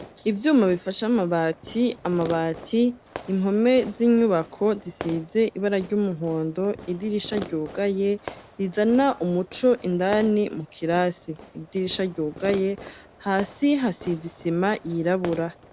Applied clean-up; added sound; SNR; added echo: none; Fireworks; 18 dB; none.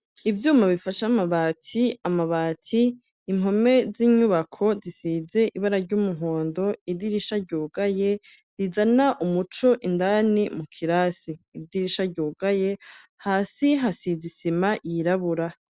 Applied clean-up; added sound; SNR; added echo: none; none; none; none.